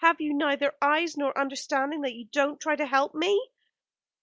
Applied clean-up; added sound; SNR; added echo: none; none; none; none.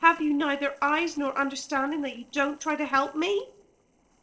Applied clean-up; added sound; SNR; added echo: neural separator model SepFormer DNS4.